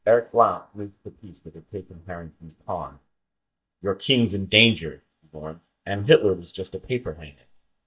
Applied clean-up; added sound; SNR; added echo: neural mask model DeepFilterNet 3.